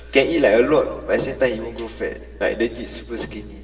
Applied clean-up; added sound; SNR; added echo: none; Engine; 18 dB; reverberation time 1.3 s.